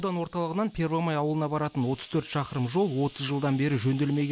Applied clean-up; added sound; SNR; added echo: none; none; none; none.